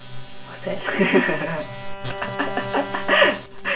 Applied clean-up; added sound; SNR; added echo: none; Bowed string instrument; 12 dB; reverberation time 0.2 s.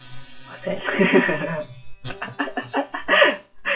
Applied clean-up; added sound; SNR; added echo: classical method WPE with log-MMSE.